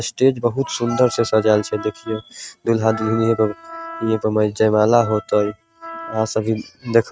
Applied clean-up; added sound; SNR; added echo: neural mask model RNNoise.